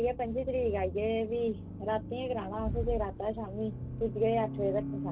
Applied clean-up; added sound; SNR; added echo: none; Accelerating, revving, vroom; 6 dB; none.